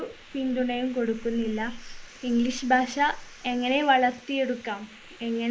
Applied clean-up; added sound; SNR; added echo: neural mask model Resemble Enhance denoiser.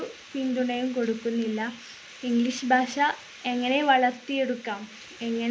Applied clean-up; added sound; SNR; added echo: none; none; none; none.